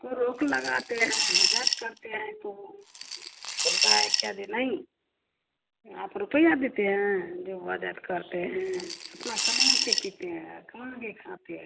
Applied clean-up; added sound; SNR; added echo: none; Coin (dropping) / Glass; -3 dB; none.